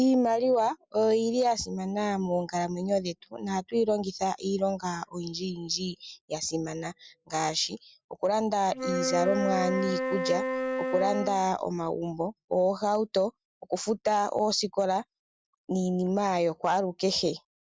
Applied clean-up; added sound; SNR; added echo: none; Wind instrument, woodwind instrument; 3 dB; none.